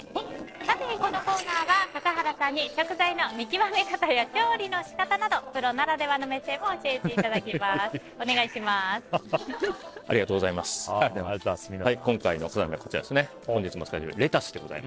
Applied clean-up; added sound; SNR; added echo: neural separator model SepFormer DNS4.